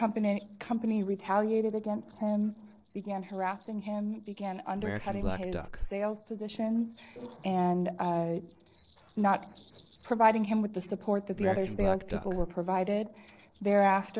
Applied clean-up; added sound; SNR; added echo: neural separator model SepFormer DNS4.